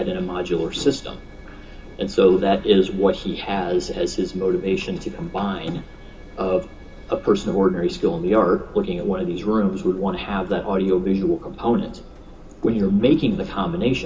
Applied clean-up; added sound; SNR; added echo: none; Engine; 18 dB; reverberation time 0.2 s.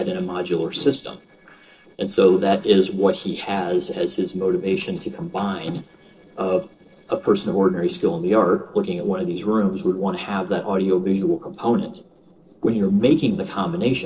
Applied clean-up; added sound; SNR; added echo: neural separator model SepFormer DNS4.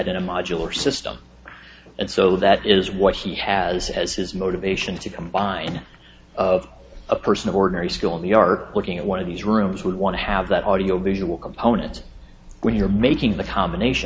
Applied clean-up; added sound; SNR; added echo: none; none; none; none.